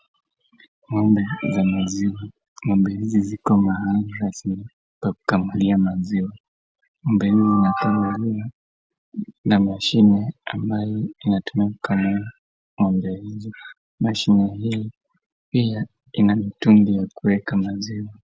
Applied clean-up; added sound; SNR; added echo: none; none; none; none.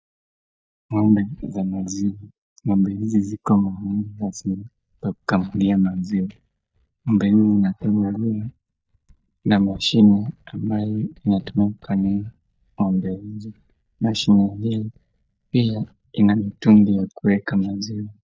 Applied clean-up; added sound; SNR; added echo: neural mask model DeepFilterNet 3.